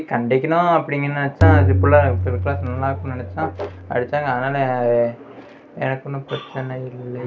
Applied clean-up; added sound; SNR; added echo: none; Tabla; -1 dB; none.